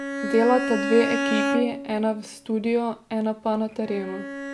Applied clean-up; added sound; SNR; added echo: none; Bowed string instrument; 5 dB; none.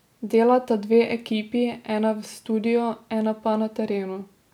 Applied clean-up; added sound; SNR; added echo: none; none; none; none.